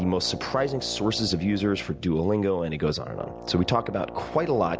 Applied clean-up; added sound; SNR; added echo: none; Brass instrument; 14 dB; none.